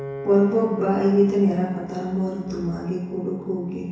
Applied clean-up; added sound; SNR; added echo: none; Piano; 14 dB; reverberation time 1.0 s.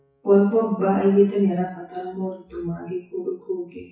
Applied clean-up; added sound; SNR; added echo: classical method WPE with log-MMSE.